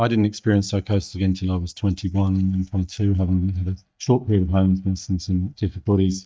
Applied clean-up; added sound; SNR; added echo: neural mask model DeepFilterNet 3.